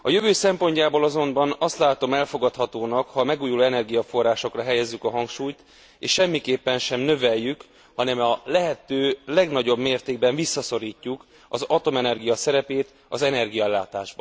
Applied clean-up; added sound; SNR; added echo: none; none; none; none.